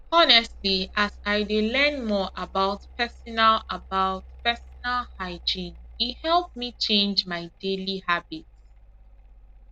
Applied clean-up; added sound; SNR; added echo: none; Mechanical fan; 19 dB; none.